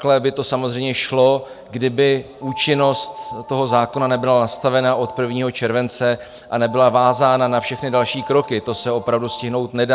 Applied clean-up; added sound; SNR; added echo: none; Piano; 13 dB; none.